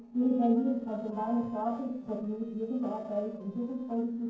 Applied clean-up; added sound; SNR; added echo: neural separator model SepFormer DNS4.